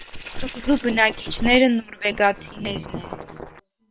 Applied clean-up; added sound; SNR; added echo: neural separator model SepFormer WHAM!.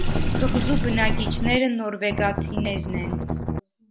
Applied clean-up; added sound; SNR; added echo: none; Sink (filling or washing) / Water + Strum; -2 dB; none.